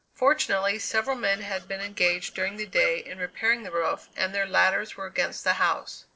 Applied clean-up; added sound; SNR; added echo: neural separator model SepFormer DNS4.